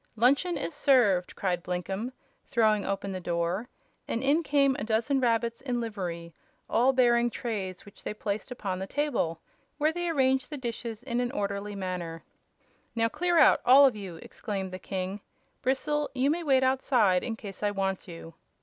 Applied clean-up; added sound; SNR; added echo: none; none; none; none.